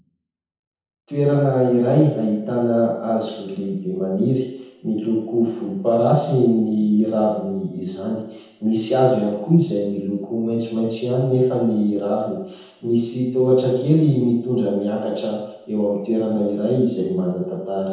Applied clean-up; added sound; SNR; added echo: none; none; none; reverberation time 0.9 s.